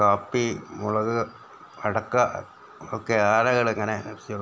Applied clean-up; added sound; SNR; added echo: none; none; none; none.